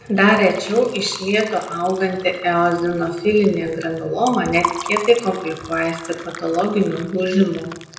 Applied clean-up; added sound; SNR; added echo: none; Liquid; 14 dB; reverberation time 0.8 s.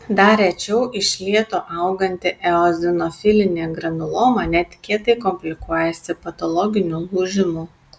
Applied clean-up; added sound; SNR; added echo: none; none; none; none.